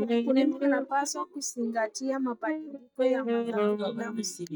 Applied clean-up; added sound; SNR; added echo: neural mask model DeepFilterNet 3.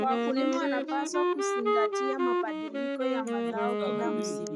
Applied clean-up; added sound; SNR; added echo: none; Wind instrument, woodwind instrument; -4 dB; none.